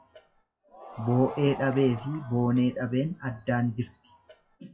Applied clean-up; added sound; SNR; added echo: classical method WPE with log-MMSE.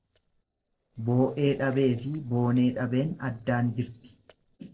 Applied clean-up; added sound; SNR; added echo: neural separator model SepFormer DNS4.